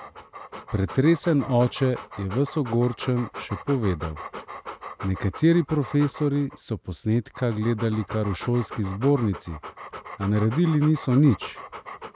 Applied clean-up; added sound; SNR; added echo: none; Dog; 15 dB; none.